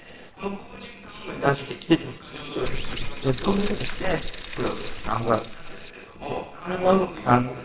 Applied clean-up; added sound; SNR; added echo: neural separator model SepFormer WHAMR!.